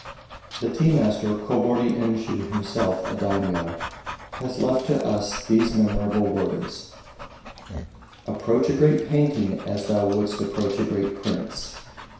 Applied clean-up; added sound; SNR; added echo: none; Dog; 13 dB; reverberation time 0.7 s.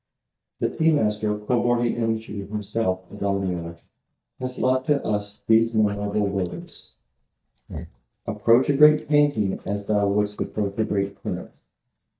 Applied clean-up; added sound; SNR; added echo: neural mask model DeepFilterNet 3.